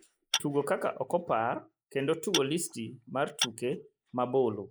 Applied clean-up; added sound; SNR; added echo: neural mask model Resemble Enhance denoiser.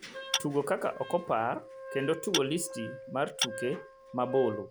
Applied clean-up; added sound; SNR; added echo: none; Wind instrument, woodwind instrument + Tap / Glass; 7 dB; none.